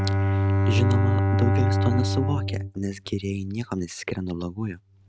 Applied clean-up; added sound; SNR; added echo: neural mask model RNNoise.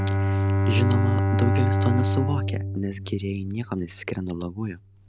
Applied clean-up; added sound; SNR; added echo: none; Bowed string instrument; -5 dB; none.